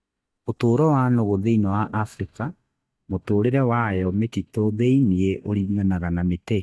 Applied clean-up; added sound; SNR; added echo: neural mask model DeepFilterNet 3.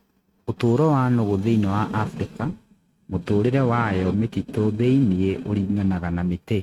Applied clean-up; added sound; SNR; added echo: neural mask model RNNoise.